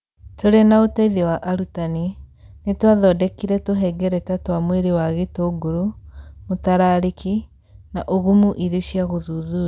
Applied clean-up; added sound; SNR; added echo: none; none; none; none.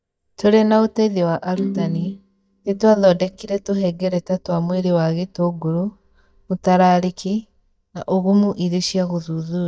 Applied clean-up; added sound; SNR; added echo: neural mask model DeepFilterNet 3.